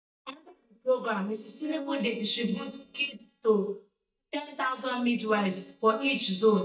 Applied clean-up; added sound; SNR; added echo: neural mask model DeepFilterNet 3.